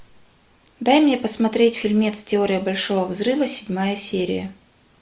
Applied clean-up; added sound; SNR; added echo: none; none; none; none.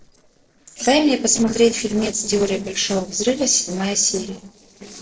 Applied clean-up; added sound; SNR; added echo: neural separator model SepFormer DNS4.